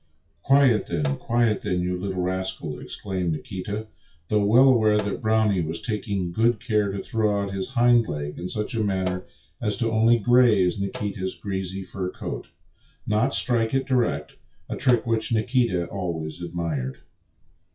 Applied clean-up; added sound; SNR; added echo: classical method WPE with log-MMSE.